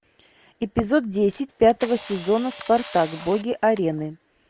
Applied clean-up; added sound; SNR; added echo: none; Camera; 16 dB; none.